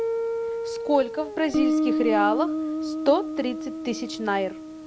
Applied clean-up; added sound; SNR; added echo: none; Guitar; 1 dB; none.